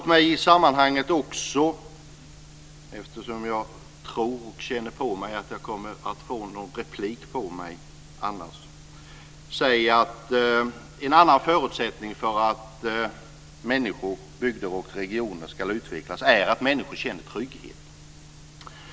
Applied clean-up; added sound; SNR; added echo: none; none; none; none.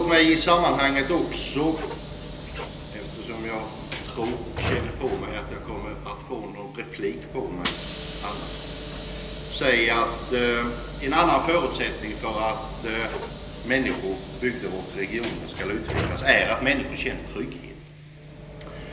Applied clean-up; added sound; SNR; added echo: none; Sliding door / Hiss; 5 dB; reverberation time 1.4 s.